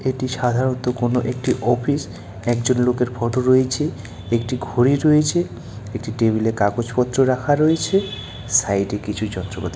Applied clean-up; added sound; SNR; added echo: none; none; none; none.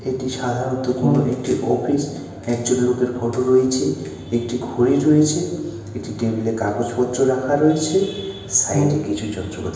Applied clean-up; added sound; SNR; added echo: none; Brass instrument; 2 dB; reverberation time 1.0 s.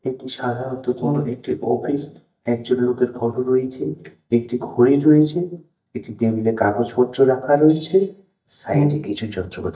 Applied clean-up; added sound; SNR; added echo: neural mask model DeepFilterNet 3.